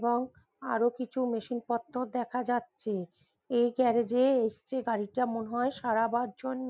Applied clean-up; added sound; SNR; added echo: none; none; none; none.